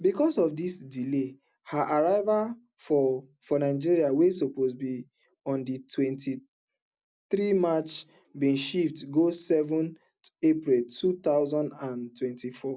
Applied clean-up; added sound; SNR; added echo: none; none; none; none.